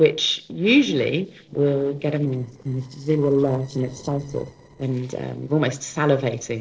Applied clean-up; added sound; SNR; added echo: neural separator model SepFormer DNS4.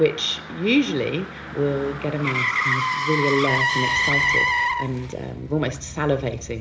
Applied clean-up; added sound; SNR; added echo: none; Motor vehicle (road); 0 dB; reverberation time 0.9 s.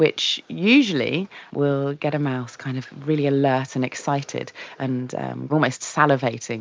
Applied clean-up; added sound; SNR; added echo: none; none; none; none.